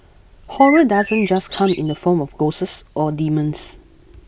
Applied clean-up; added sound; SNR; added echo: none; Bird; 10 dB; none.